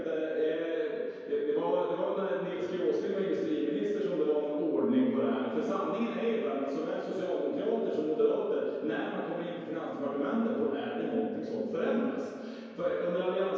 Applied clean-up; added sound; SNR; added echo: none; none; none; reverberation time 2.2 s.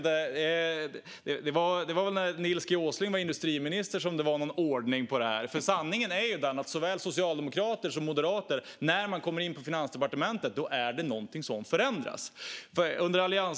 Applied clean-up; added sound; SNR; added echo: none; none; none; none.